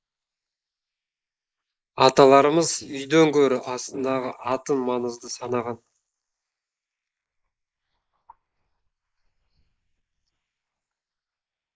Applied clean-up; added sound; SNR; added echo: neural mask model Resemble Enhance denoiser.